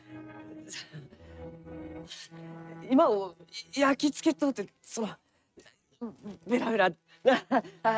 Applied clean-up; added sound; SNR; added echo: neural mask model RNNoise.